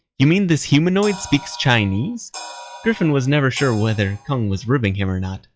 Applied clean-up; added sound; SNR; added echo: classical method log-MMSE.